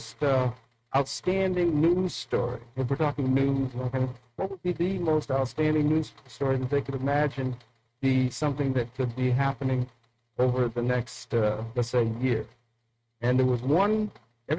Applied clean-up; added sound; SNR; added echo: neural mask model RNNoise.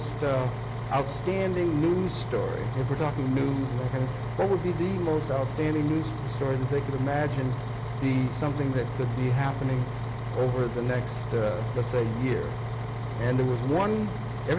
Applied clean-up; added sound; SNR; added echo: none; Bus; 10 dB; none.